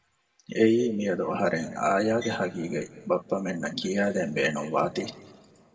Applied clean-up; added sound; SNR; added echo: none; none; none; reverberation time 1.5 s.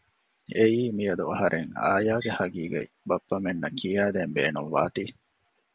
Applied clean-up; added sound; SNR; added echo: none; none; none; none.